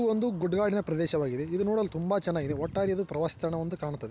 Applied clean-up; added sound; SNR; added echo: none; none; none; none.